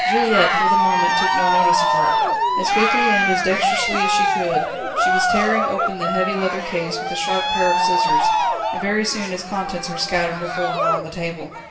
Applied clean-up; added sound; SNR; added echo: none; Cheering; -4 dB; reverberation time 1.0 s.